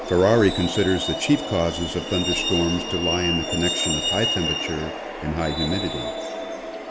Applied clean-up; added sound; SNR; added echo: none; Truck; 4 dB; none.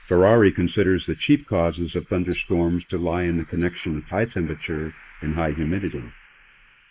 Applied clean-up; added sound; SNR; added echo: neural mask model Resemble Enhance denoiser.